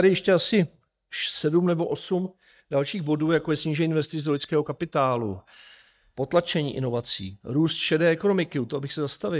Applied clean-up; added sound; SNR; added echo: neural mask model DeepFilterNet 3.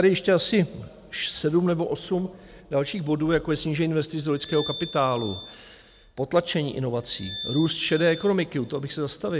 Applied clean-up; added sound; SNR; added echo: none; Glass; 14 dB; none.